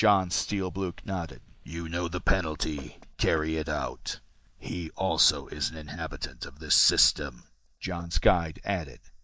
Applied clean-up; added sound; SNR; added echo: neural mask model DeepFilterNet 3.